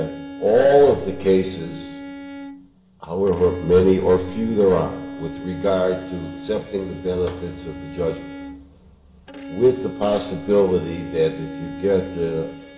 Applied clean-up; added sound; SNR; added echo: none; Bowed string instrument; 14 dB; reverberation time 1.8 s.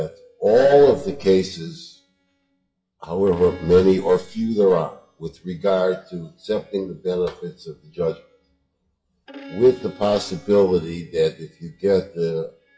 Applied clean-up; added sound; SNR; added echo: classical method WPE with log-MMSE.